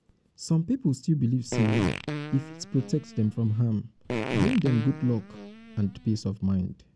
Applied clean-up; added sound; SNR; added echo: none; Fart; 6 dB; none.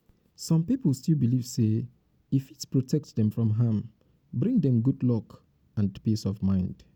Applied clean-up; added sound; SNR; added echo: none; none; none; none.